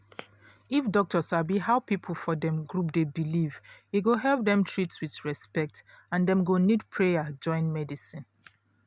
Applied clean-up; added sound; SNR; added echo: none; none; none; none.